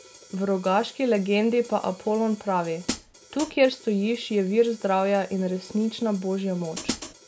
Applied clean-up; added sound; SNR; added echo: none; Hi-hat; 8 dB; none.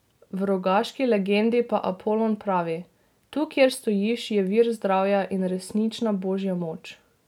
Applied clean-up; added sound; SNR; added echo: none; none; none; none.